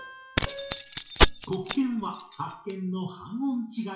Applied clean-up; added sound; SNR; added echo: classical method WPE with log-MMSE.